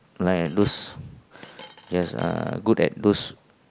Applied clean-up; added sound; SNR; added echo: none; Coin (dropping); 19 dB; none.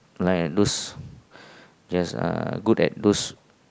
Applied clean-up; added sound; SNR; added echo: none; none; none; none.